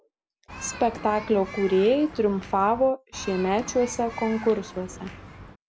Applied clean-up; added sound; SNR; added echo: none; Human group actions; 15 dB; none.